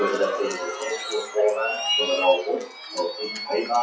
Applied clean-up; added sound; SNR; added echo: classical method WPE with log-MMSE.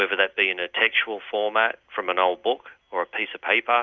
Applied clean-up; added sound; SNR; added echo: none; none; none; none.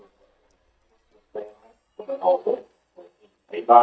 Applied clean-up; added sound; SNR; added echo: neural mask model DeepFilterNet 3.